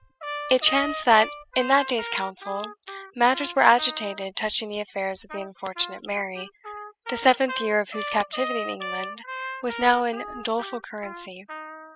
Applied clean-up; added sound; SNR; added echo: classical method spectral subtraction.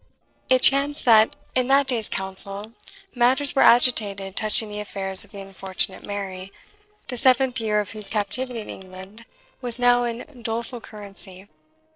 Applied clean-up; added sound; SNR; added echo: neural separator model SepFormer DNS4.